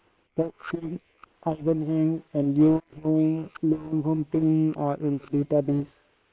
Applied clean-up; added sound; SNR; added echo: neural separator model SepFormer WHAM!.